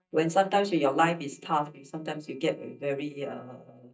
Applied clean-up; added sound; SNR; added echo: neural mask model DeepFilterNet 3.